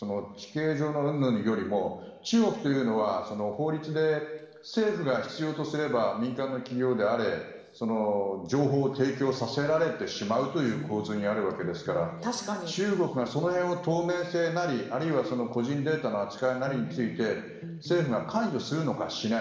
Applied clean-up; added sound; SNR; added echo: neural separator model SepFormer DNS4.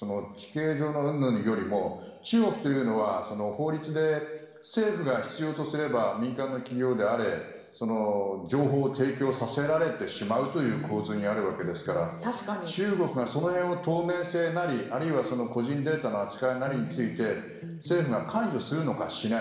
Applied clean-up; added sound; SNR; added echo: none; Electric guitar; 11 dB; reverberation time 1.1 s.